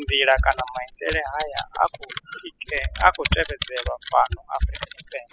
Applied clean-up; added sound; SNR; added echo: classical method spectral subtraction.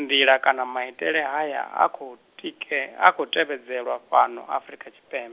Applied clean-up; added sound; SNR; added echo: none; none; none; none.